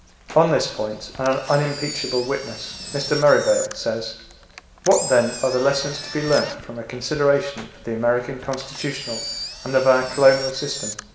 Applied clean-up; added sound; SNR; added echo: none; Engine; 12 dB; reverberation time 1.0 s.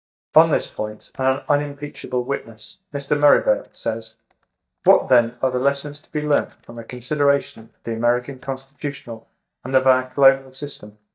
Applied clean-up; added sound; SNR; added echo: neural mask model DeepFilterNet 3.